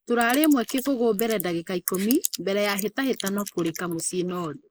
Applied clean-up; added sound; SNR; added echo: neural mask model Resemble Enhance denoiser.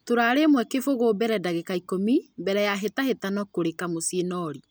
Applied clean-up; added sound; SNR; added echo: none; none; none; none.